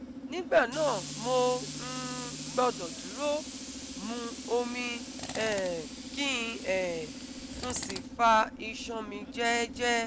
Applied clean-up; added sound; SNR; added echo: none; Tools; 9 dB; none.